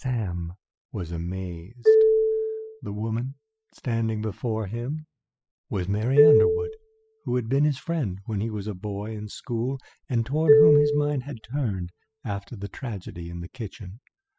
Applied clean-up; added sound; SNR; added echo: classical method spectral subtraction.